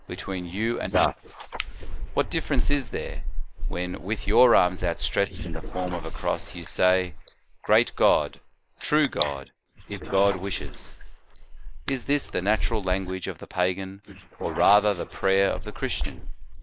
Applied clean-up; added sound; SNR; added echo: neural mask model Resemble Enhance denoiser.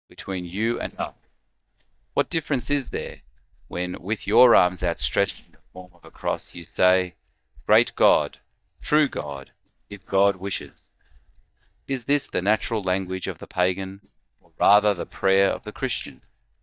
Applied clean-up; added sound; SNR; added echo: neural mask model DeepFilterNet 3.